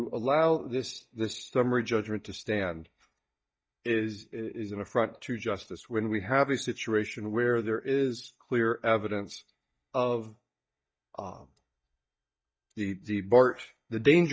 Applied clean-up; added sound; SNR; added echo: neural mask model DeepFilterNet 3.